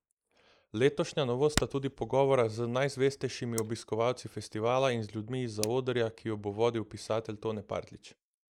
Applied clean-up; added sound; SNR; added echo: neural mask model Resemble Enhance denoiser.